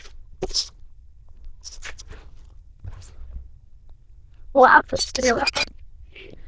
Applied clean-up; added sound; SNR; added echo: neural diffusion model UNIVERSE++.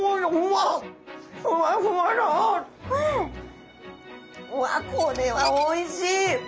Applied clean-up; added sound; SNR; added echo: none; Dishes, pots, and pans / Glass; 13 dB; none.